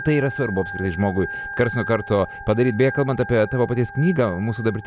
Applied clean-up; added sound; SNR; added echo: none; Organ; 12 dB; none.